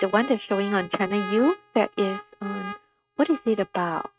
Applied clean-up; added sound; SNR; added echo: neural mask model RNNoise.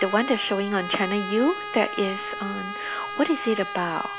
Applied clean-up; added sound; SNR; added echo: none; Trumpet; 8 dB; none.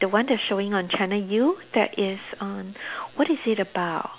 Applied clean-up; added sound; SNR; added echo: none; none; none; none.